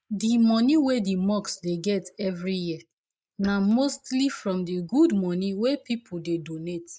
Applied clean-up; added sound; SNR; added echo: neural mask model Resemble Enhance denoiser.